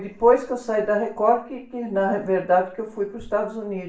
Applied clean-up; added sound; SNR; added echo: none; none; none; reverberation time 0.3 s.